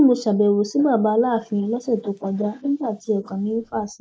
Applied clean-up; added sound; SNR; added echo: neural mask model Resemble Enhance denoiser.